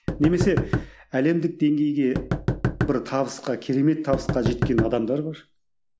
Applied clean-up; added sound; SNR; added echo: none; Knock; 4 dB; none.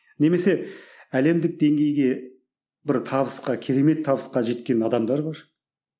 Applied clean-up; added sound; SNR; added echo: none; none; none; none.